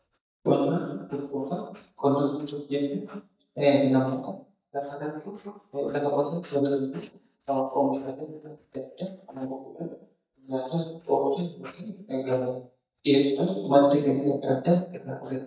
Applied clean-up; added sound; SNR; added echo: neural mask model DeepFilterNet 3.